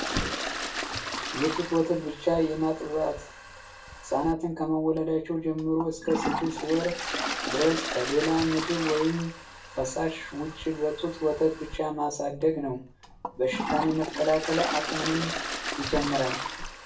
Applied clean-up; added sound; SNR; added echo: none; Toilet flush; 6 dB; reverberation time 0.3 s.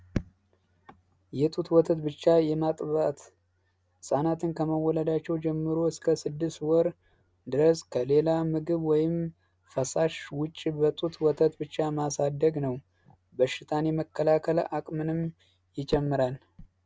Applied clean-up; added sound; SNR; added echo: none; none; none; none.